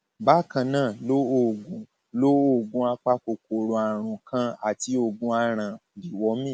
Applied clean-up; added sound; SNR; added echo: none; none; none; none.